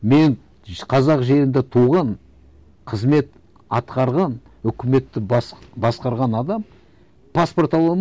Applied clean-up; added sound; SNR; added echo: none; none; none; none.